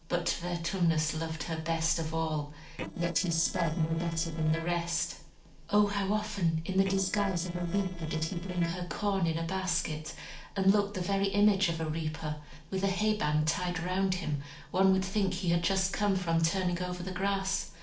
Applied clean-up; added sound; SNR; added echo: neural separator model SepFormer DNS4.